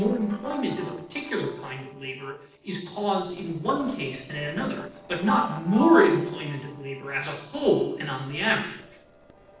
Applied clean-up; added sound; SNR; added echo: neural separator model SepFormer DNS4.